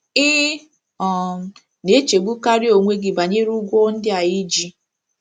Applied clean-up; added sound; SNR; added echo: none; none; none; none.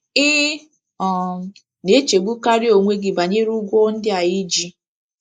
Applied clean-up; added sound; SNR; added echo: neural mask model Resemble Enhance denoiser.